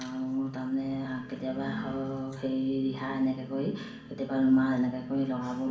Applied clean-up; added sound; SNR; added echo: none; none; none; reverberation time 0.6 s.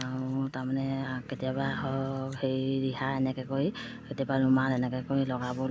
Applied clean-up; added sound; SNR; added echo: none; none; none; none.